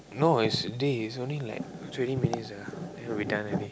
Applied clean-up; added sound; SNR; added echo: none; none; none; none.